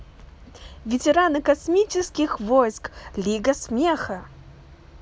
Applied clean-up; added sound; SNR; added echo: none; none; none; none.